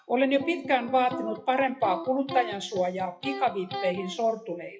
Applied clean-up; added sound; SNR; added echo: classical method WPE with log-MMSE.